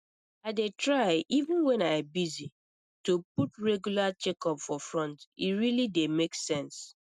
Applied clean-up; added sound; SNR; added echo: neural mask model DeepFilterNet 3.